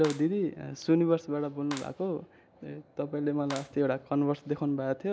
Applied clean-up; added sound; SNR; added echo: none; Clapping; 20 dB; none.